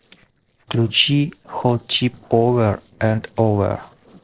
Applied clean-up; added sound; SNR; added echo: neural separator model SepFormer DNS4.